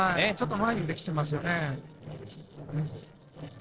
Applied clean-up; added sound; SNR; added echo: neural separator model SepFormer DNS4.